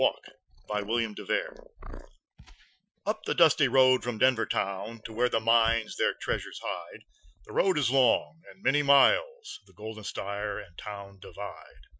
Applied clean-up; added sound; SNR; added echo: classical method Wiener filter.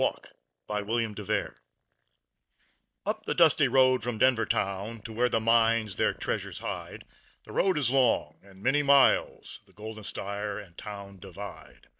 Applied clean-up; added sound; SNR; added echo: neural mask model DeepFilterNet 3.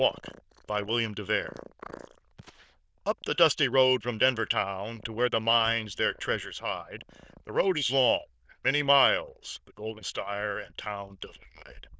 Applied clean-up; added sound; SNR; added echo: neural diffusion model UNIVERSE++.